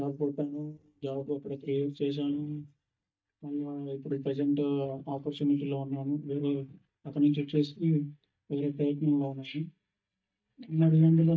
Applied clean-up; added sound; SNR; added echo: neural mask model DeepFilterNet 3.